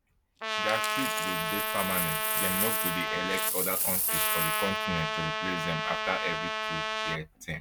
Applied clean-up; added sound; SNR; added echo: none; Trumpet + Coin (dropping); -5 dB; none.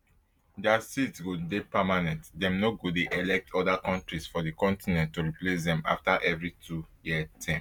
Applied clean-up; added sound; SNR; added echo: none; none; none; none.